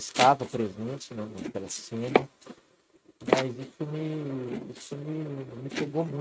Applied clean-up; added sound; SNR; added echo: neural mask model RNNoise.